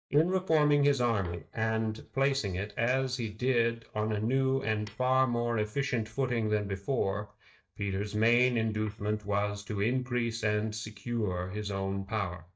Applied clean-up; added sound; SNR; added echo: neural mask model DeepFilterNet 3.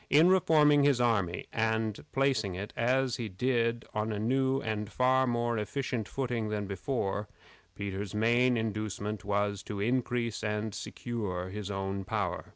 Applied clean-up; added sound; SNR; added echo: none; none; none; none.